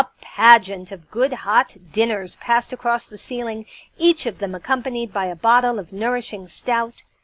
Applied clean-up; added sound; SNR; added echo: none; none; none; none.